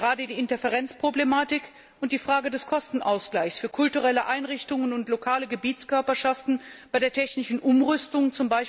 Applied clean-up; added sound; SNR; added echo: none; none; none; none.